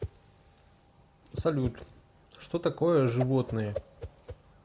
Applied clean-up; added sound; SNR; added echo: none; Whoosh, swoosh, swish; 12 dB; none.